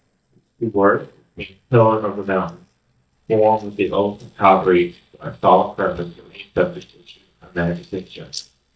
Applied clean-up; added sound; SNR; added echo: neural mask model DeepFilterNet 3.